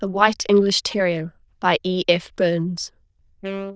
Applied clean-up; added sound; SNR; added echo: neural diffusion model UNIVERSE++.